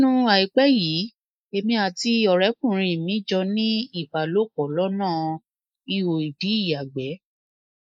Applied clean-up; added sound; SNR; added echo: neural mask model Resemble Enhance denoiser.